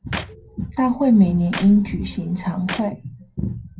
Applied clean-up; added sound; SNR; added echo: none; Clapping; 15 dB; reverberation time 0.2 s.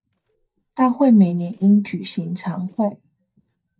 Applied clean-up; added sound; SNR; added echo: neural mask model DeepFilterNet 3.